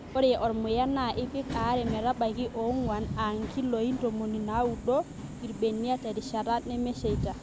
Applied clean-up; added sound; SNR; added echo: none; Subway, metro, underground; 11 dB; none.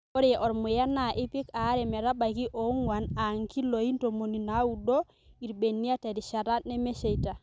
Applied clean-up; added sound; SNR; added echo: none; none; none; none.